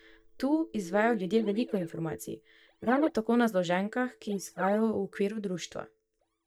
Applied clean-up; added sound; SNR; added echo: neural mask model DeepFilterNet 3.